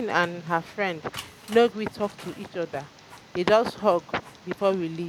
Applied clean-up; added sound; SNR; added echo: none; Printer + Tick; 19 dB; none.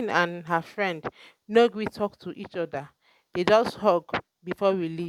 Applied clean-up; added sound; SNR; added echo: none; none; none; none.